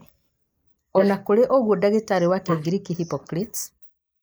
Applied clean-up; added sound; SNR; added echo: neural mask model Resemble Enhance denoiser.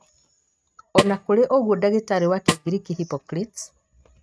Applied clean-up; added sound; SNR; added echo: neural mask model RNNoise.